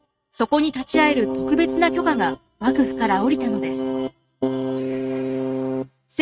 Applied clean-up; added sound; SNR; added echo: neural mask model RNNoise.